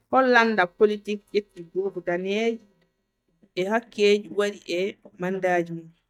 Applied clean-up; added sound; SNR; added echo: neural mask model DeepFilterNet 3.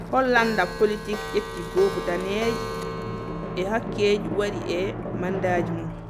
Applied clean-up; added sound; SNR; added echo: none; Clock + Drum; 6 dB; none.